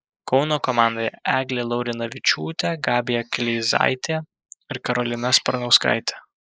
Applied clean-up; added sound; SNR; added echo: neural mask model Resemble Enhance denoiser.